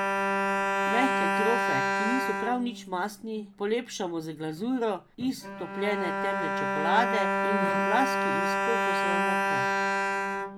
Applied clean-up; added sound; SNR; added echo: none; Bowed string instrument; -3 dB; none.